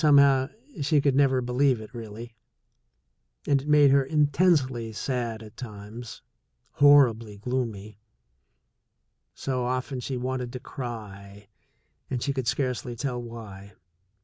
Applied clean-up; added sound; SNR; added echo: none; none; none; none.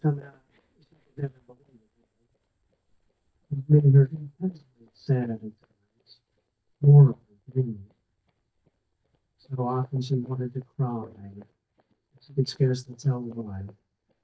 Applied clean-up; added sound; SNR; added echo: neural mask model DeepFilterNet 3.